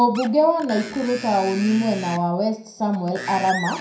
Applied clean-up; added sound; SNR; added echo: none; Screech; 13 dB; reverberation time 0.5 s.